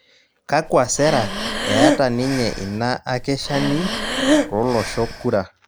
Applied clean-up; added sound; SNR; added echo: none; Breathing; 2 dB; none.